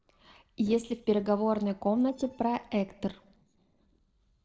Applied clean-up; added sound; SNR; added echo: neural separator model SepFormer DNS4.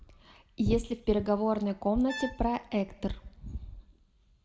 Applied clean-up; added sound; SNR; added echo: none; Brass instrument; 14 dB; reverberation time 0.6 s.